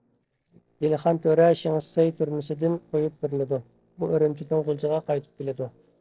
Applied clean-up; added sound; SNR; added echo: neural separator model SepFormer DNS4.